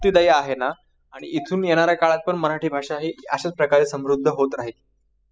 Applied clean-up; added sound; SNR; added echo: classical method spectral subtraction.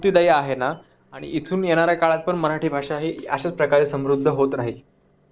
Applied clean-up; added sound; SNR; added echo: neural separator model SepFormer DNS4.